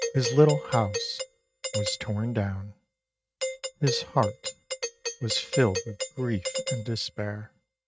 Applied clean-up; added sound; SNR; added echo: neural mask model RNNoise.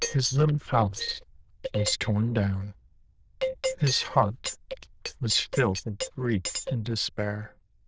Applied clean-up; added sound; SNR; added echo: neural diffusion model UNIVERSE++.